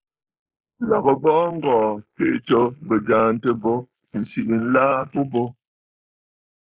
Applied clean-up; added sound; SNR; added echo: neural mask model Resemble Enhance denoiser.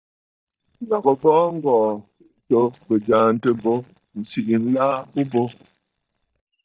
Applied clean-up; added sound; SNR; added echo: neural mask model DeepFilterNet 3.